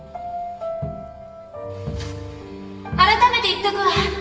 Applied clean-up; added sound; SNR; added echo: none; Crowd; 12 dB; reverberation time 1.3 s.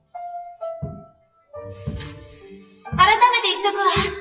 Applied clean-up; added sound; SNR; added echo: classical method WPE with log-MMSE.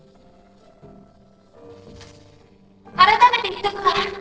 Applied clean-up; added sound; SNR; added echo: neural separator model SepFormer DNS4.